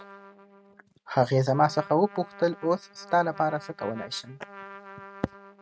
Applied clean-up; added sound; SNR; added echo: neural mask model RNNoise.